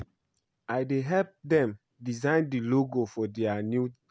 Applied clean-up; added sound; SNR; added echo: none; none; none; none.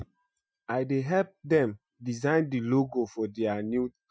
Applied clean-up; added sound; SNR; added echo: classical method Wiener filter.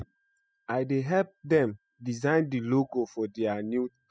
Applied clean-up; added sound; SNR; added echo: classical method spectral subtraction.